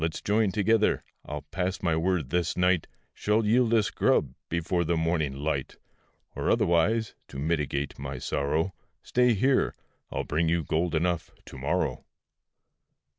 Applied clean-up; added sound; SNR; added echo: none; none; none; none.